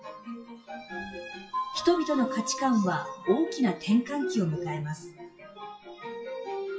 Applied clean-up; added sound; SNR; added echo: classical method WPE with log-MMSE.